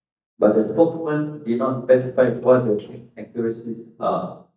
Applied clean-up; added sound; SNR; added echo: neural mask model DeepFilterNet 3.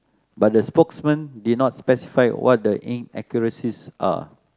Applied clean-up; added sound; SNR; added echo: none; none; none; none.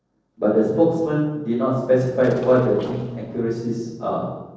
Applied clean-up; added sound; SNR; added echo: neural separator model SepFormer DNS4.